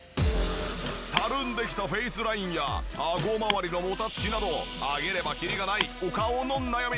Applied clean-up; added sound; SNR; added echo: none; Car; 11 dB; none.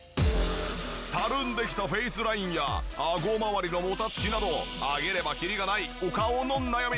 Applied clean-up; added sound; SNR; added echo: none; none; none; none.